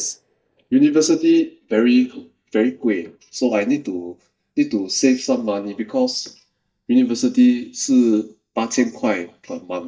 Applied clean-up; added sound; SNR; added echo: neural mask model DeepFilterNet 3.